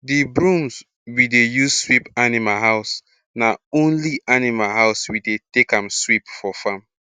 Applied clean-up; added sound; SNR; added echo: none; none; none; none.